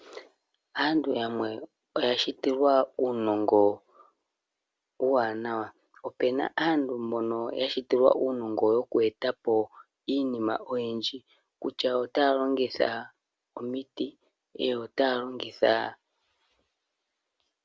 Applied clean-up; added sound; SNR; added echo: none; none; none; none.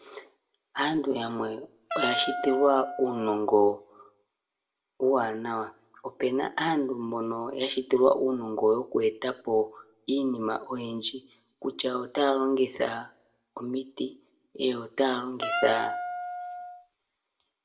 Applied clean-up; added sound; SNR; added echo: none; Wind instrument, woodwind instrument; 5 dB; reverberation time 0.4 s.